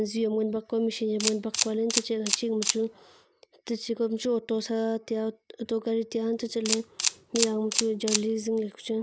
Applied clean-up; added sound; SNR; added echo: none; Camera; 3 dB; none.